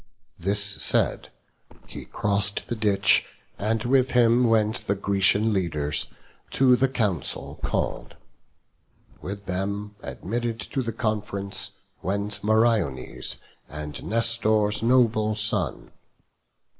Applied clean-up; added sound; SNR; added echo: neural mask model Resemble Enhance denoiser.